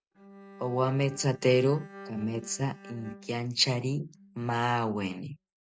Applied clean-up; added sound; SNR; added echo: neural mask model RNNoise.